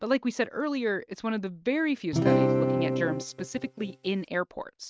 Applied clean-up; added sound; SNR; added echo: neural mask model RNNoise.